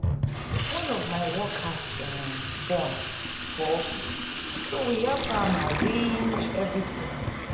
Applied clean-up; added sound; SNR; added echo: none; Sink (filling or washing) / Water tap, faucet; -1 dB; reverberation time 0.8 s.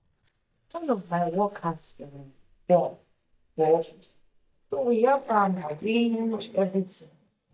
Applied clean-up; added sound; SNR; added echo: neural mask model DeepFilterNet 3.